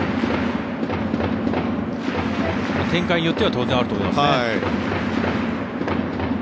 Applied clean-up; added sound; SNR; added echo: none; Wind instrument, woodwind instrument; 15 dB; none.